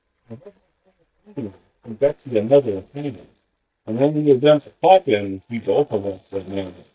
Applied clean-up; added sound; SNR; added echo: neural mask model DeepFilterNet 3.